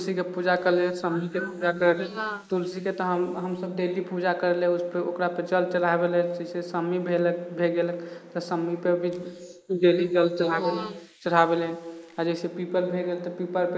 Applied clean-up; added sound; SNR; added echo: neural mask model Resemble Enhance denoiser.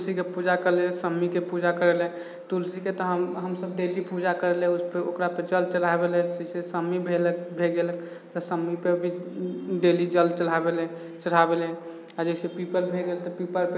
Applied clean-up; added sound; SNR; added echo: none; none; none; none.